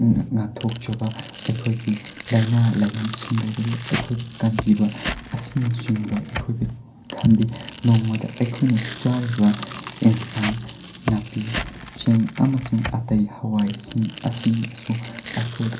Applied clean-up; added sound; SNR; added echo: none; Tearing; 11 dB; reverberation time 0.3 s.